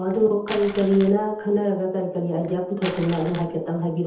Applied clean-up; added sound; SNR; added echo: none; Crumpling, crinkling; 14 dB; reverberation time 0.8 s.